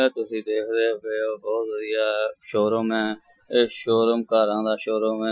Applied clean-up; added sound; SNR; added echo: classical method Wiener filter.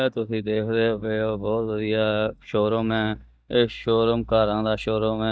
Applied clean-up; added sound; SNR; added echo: neural mask model DeepFilterNet 3.